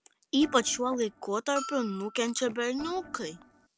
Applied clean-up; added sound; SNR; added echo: none; Organ + Bell; 14 dB; none.